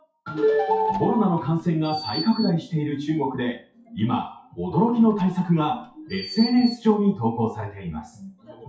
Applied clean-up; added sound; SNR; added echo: classical method WPE with log-MMSE.